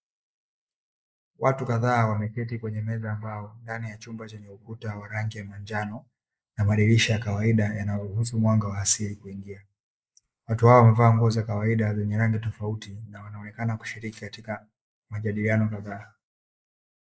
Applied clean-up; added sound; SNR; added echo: neural mask model Resemble Enhance denoiser.